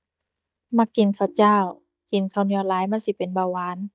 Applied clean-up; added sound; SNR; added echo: neural mask model DeepFilterNet 3.